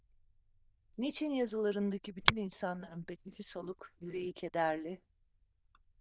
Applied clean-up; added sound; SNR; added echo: neural diffusion model UNIVERSE++.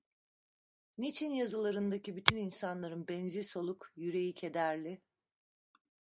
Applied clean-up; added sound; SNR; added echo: none; Finger snapping; -4 dB; none.